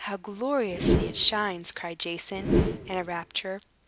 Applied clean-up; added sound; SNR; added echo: none; Whoosh, swoosh, swish; 0 dB; none.